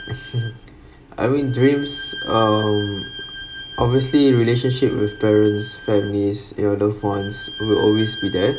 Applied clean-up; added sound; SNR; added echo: none; Bowed string instrument; 14 dB; reverberation time 0.2 s.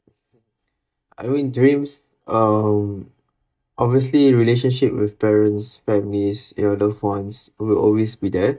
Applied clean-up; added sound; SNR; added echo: neural mask model DeepFilterNet 3.